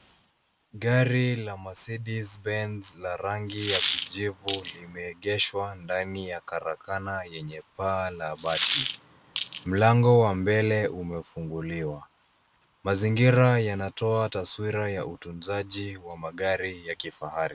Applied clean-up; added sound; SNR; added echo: none; Coin (dropping); -3 dB; none.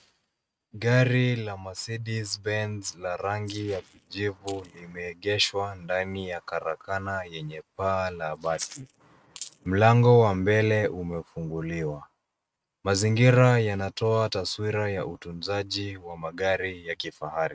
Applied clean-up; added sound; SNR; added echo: neural mask model RNNoise.